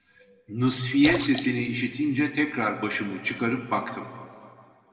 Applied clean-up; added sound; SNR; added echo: none; Splash, splatter; 10 dB; reverberation time 2.1 s.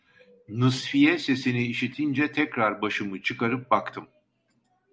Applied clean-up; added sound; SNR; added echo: none; none; none; none.